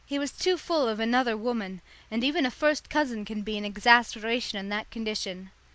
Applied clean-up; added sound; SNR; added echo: none; none; none; none.